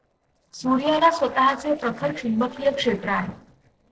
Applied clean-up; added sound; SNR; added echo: neural separator model SepFormer DNS4.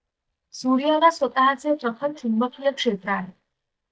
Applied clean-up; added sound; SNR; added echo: neural mask model DeepFilterNet 3.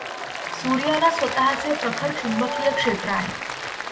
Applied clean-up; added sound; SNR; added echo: none; Applause; 5 dB; reverberation time 0.4 s.